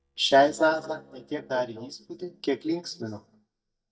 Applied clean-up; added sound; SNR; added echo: neural mask model DeepFilterNet 3.